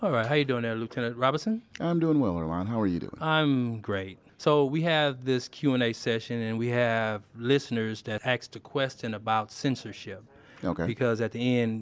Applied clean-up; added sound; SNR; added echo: none; none; none; none.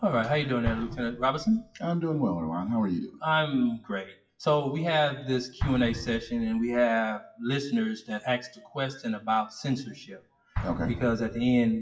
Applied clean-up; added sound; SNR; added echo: classical method WPE with log-MMSE.